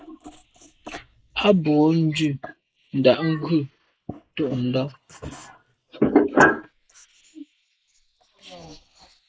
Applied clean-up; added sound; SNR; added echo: neural mask model Resemble Enhance denoiser.